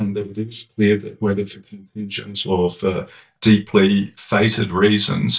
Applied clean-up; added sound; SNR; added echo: neural mask model DeepFilterNet 3.